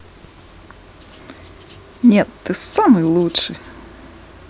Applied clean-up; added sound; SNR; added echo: none; Rattle (instrument); 20 dB; none.